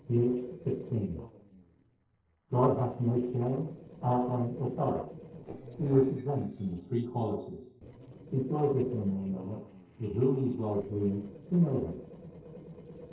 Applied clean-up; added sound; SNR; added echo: neural separator model SepFormer DNS4.